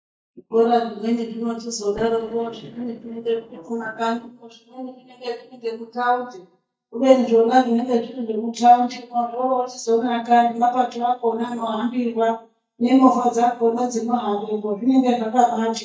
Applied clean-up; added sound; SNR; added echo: neural mask model DeepFilterNet 3.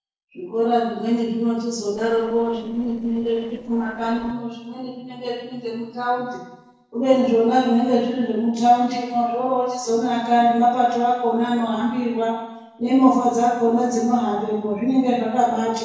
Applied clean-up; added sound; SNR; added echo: neural separator model SepFormer DNS4.